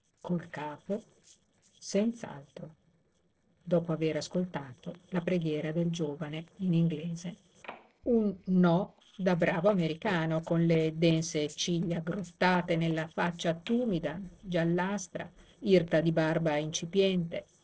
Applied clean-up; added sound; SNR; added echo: neural separator model SepFormer DNS4.